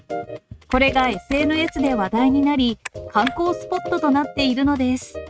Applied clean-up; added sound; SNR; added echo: neural mask model RNNoise.